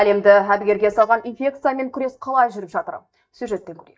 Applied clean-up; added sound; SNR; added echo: neural mask model DeepFilterNet 3.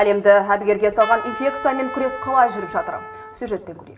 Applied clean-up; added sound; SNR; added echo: none; Trumpet; 13 dB; reverberation time 0.7 s.